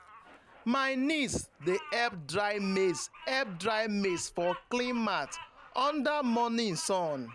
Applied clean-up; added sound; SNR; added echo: none; Bird vocalization, bird call, bird song; 17 dB; none.